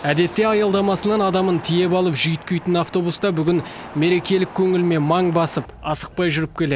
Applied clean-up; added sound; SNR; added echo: none; none; none; none.